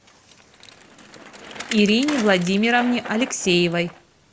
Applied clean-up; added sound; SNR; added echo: none; Bicycle; 14 dB; none.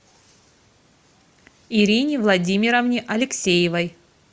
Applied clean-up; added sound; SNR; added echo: none; none; none; none.